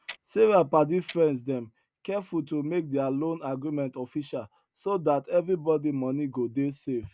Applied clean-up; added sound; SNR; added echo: none; Clock; 17 dB; none.